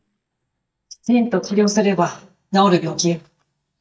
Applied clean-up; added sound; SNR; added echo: neural mask model DeepFilterNet 3.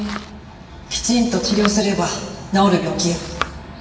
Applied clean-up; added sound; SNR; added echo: none; Domestic sounds, home sounds; 14 dB; reverberation time 1.2 s.